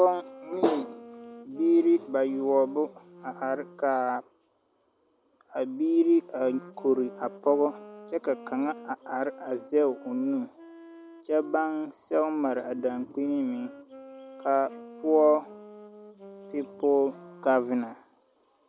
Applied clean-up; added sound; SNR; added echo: none; Wind instrument, woodwind instrument; 19 dB; none.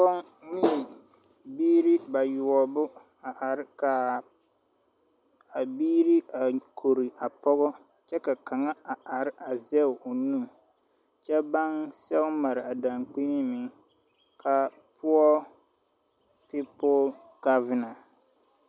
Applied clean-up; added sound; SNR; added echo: none; none; none; none.